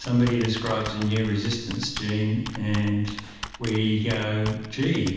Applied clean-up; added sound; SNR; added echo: none; Computer keyboard; 13 dB; reverberation time 1.1 s.